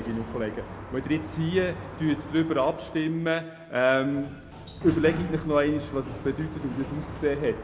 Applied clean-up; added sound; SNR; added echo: none; Sliding door; 11 dB; reverberation time 1.4 s.